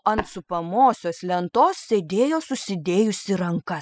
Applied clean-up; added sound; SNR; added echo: classical method spectral subtraction.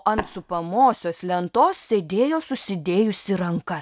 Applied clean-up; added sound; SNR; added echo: none; Tap; 9 dB; none.